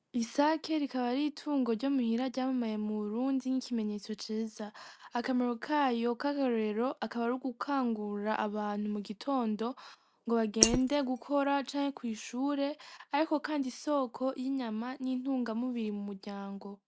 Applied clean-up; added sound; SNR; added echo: neural mask model Resemble Enhance denoiser.